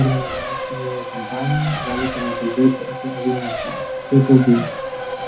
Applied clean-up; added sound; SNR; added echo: none; Race car, auto racing; 7 dB; reverberation time 0.3 s.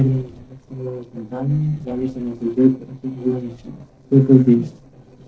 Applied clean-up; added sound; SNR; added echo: neural separator model SepFormer DNS4.